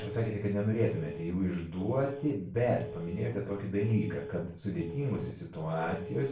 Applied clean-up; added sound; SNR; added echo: none; Telephone; 13 dB; reverberation time 0.4 s.